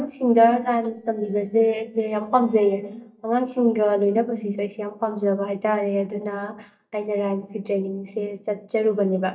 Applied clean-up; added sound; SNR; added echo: neural mask model DeepFilterNet 3.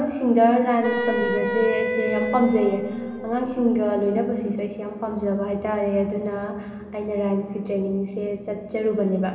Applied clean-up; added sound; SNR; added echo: none; Wind instrument, woodwind instrument; 4 dB; reverberation time 2.7 s.